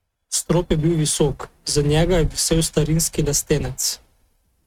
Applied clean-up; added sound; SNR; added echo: neural mask model RNNoise.